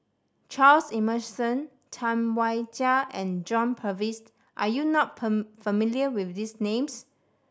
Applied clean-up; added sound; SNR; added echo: none; none; none; none.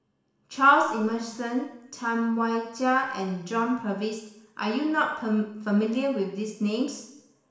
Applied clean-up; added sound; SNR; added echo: none; none; none; reverberation time 0.7 s.